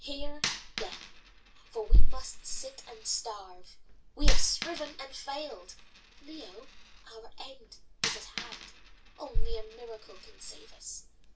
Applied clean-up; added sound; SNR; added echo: none; Coin (dropping); 16 dB; reverberation time 0.2 s.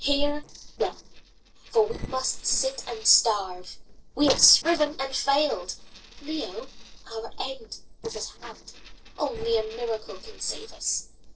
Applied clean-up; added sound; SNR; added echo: neural separator model SepFormer DNS4.